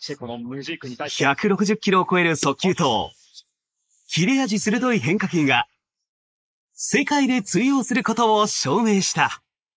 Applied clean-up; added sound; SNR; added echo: neural mask model Resemble Enhance denoiser.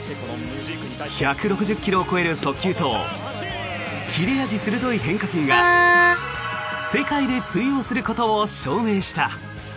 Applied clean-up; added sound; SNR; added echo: none; Wind instrument, woodwind instrument; -5 dB; none.